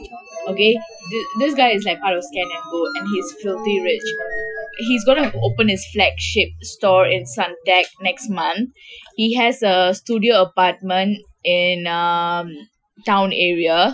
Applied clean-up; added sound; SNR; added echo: classical method Wiener filter.